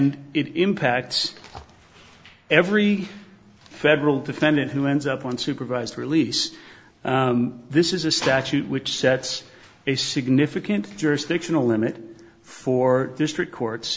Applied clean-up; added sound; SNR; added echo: none; none; none; none.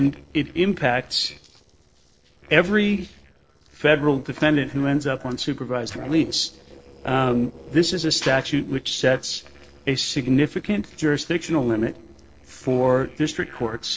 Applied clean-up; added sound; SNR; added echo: neural separator model SepFormer DNS4.